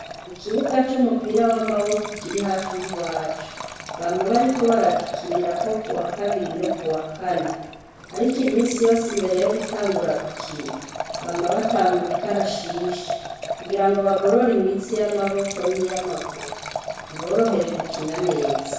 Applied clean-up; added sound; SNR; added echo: none; Liquid; 8 dB; reverberation time 1.0 s.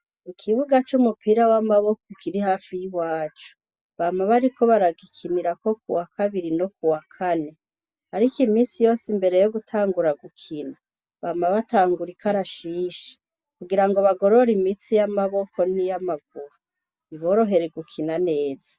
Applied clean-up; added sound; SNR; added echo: none; none; none; none.